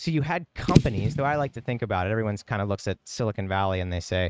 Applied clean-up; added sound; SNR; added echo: neural mask model RNNoise.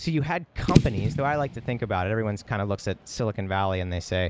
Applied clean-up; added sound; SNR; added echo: none; Fireworks / Boom; 3 dB; none.